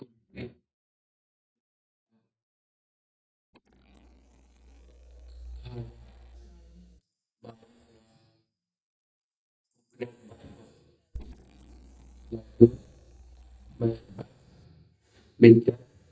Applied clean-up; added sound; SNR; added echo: neural mask model DeepFilterNet 3.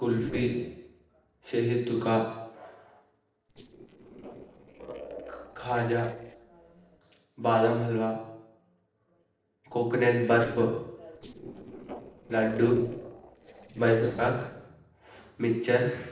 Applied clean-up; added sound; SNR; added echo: neural separator model SepFormer DNS4.